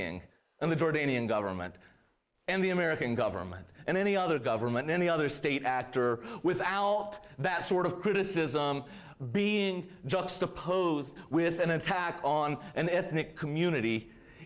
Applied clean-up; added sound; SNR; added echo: neural mask model Resemble Enhance denoiser.